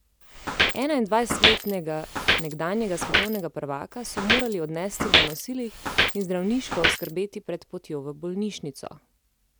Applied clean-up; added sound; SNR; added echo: none; Walk, footsteps; -3 dB; none.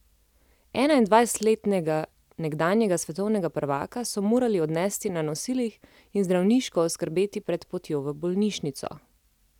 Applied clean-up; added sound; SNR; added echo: none; none; none; none.